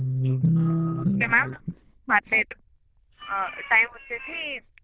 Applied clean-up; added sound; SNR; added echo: neural diffusion model UNIVERSE++.